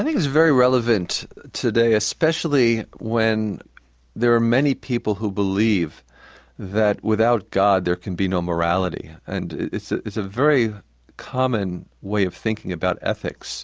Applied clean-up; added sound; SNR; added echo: none; none; none; none.